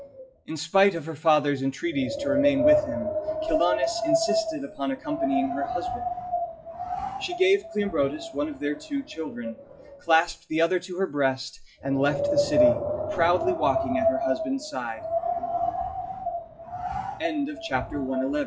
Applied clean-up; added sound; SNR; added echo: classical method WPE with log-MMSE.